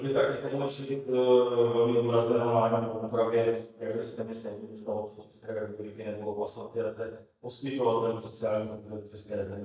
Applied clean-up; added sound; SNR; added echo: neural mask model DeepFilterNet 3.